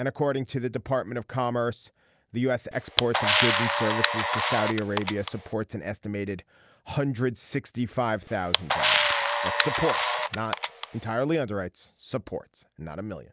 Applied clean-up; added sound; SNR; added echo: none; Camera; -3 dB; none.